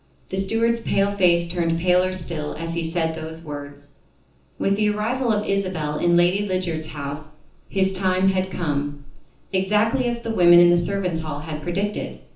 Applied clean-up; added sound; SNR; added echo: none; none; none; reverberation time 0.7 s.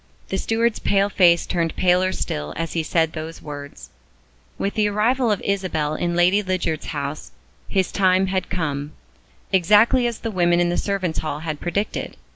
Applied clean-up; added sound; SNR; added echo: none; none; none; none.